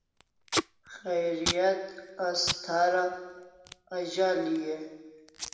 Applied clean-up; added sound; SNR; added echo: none; Packing tape, duct tape; 8 dB; reverberation time 1.3 s.